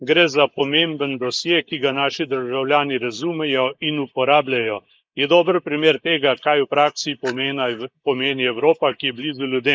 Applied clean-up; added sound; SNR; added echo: neural mask model Resemble Enhance denoiser.